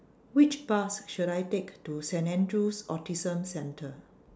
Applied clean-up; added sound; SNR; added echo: none; none; none; none.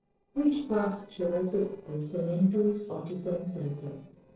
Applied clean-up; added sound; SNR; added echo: neural separator model SepFormer DNS4.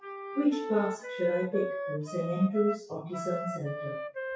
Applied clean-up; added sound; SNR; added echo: classical method WPE with log-MMSE.